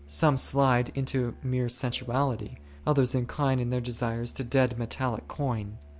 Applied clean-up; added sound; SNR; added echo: none; Musical instrument; 20 dB; none.